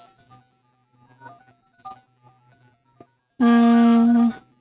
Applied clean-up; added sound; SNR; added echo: neural mask model RNNoise.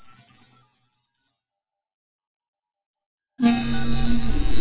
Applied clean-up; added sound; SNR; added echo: neural mask model DeepFilterNet 3.